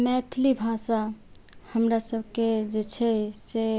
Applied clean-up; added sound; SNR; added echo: none; none; none; none.